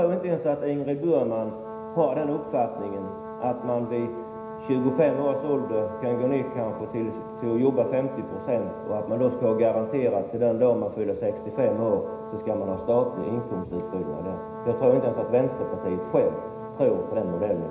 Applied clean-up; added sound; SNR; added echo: none; Brass instrument; 12 dB; reverberation time 0.9 s.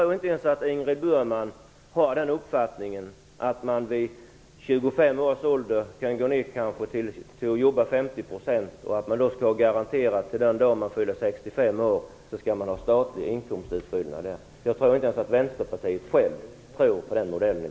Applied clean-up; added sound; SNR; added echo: none; none; none; none.